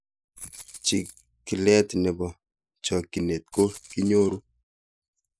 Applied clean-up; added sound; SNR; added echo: neural mask model Resemble Enhance denoiser.